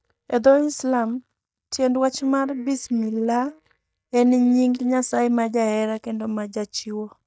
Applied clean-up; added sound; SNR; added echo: neural mask model DeepFilterNet 3.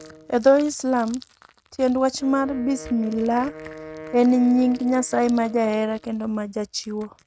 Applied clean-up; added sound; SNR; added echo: neural mask model RNNoise.